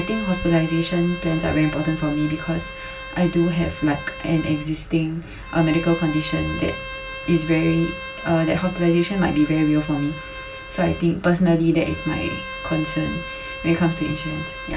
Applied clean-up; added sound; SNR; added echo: none; Bowed string instrument; 12 dB; reverberation time 0.2 s.